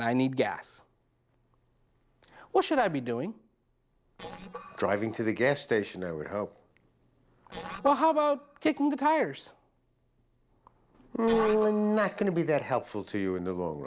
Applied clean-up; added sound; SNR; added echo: neural separator model SepFormer DNS4.